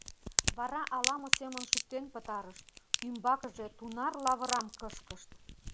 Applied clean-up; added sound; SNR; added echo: none; Crack; 0 dB; none.